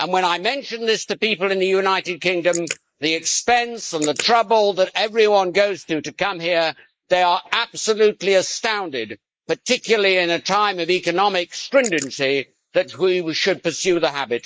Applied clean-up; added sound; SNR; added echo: neural mask model Resemble Enhance denoiser.